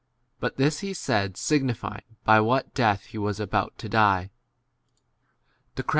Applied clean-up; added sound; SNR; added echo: none; none; none; none.